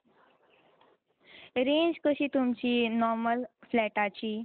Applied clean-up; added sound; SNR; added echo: none; none; none; none.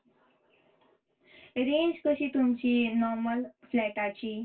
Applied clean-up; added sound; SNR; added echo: none; none; none; reverberation time 0.1 s.